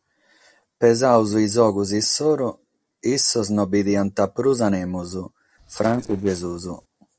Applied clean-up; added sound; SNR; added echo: neural separator model SepFormer DNS4.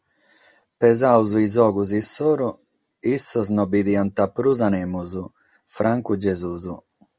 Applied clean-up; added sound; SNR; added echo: none; none; none; none.